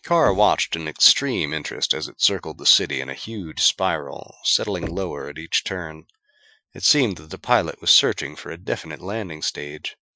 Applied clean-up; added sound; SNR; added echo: classical method Wiener filter.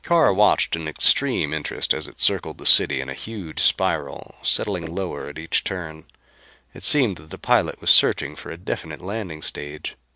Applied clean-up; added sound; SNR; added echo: neural separator model SepFormer DNS4.